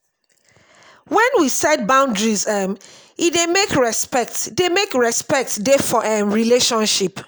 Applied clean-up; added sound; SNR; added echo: none; none; none; none.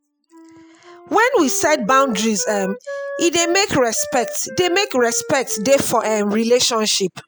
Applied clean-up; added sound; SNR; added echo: classical method spectral subtraction.